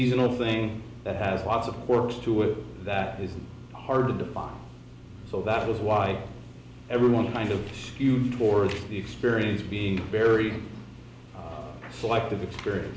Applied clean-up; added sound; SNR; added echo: none; none; none; none.